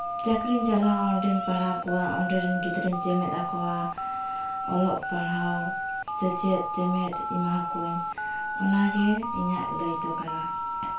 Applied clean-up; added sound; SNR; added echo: none; Telephone; 3 dB; reverberation time 0.3 s.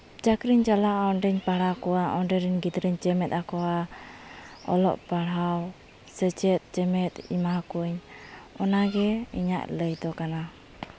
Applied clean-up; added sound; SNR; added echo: none; none; none; none.